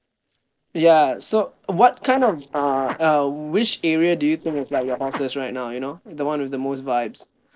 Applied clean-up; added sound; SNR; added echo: neural separator model SepFormer DNS4.